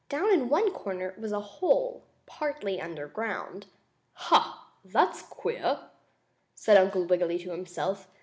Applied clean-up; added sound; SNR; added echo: none; none; none; none.